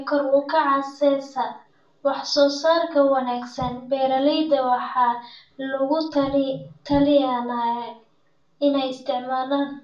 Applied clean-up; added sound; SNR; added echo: none; none; none; reverberation time 0.3 s.